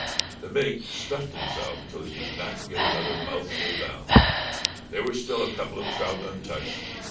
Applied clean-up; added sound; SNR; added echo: none; Breathing; -4 dB; reverberation time 0.3 s.